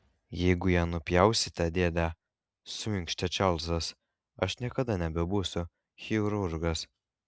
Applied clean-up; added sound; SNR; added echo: none; none; none; none.